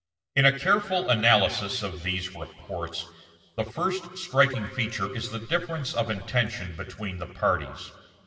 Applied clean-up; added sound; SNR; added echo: none; Keyboard (musical); 19 dB; reverberation time 1.8 s.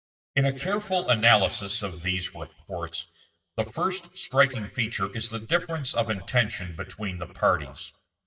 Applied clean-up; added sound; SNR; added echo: neural mask model DeepFilterNet 3.